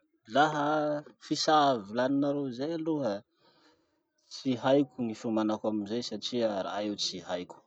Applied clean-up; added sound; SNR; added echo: none; none; none; none.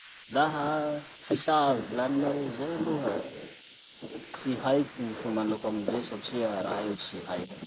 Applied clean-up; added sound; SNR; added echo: neural mask model Resemble Enhance denoiser.